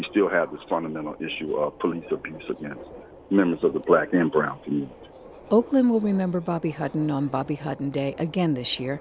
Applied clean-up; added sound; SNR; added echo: none; Subway, metro, underground; 20 dB; none.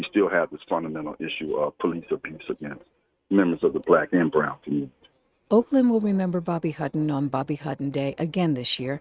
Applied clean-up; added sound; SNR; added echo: neural mask model RNNoise.